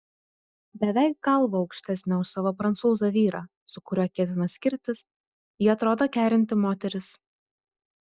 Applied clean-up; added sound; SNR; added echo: neural mask model DeepFilterNet 3.